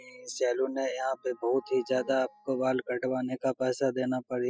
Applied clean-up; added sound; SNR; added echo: classical method spectral subtraction.